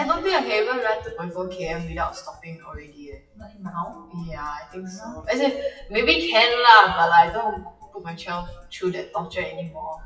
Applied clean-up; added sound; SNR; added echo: classical method WPE with log-MMSE.